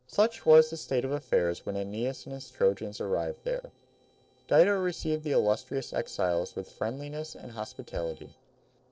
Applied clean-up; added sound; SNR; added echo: neural separator model SepFormer DNS4.